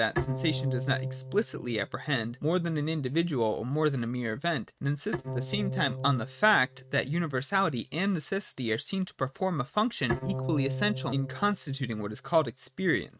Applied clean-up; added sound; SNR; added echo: neural mask model RNNoise.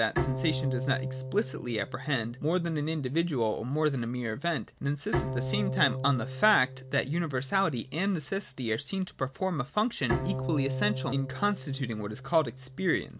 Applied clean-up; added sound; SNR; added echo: none; Bowed string instrument; 7 dB; none.